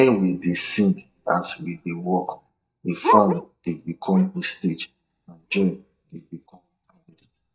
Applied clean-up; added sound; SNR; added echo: neural mask model DeepFilterNet 3.